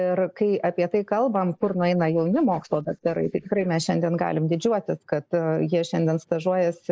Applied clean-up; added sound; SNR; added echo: neural mask model Resemble Enhance denoiser.